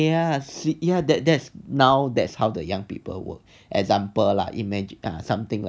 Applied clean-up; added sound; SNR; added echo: none; none; none; none.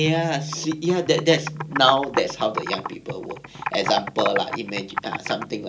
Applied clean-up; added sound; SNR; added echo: none; Computer keyboard; 8 dB; reverberation time 0.2 s.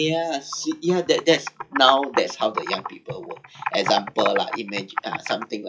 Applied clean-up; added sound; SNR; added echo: classical method WPE with log-MMSE.